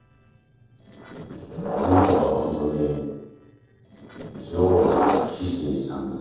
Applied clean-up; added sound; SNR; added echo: neural separator model SepFormer DNS4.